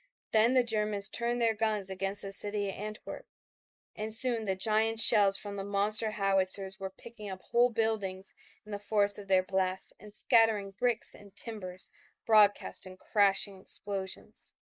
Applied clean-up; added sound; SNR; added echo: neural mask model Resemble Enhance denoiser.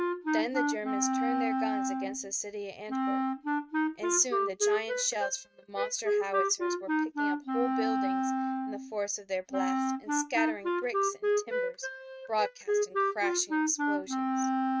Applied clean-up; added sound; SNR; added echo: neural mask model RNNoise.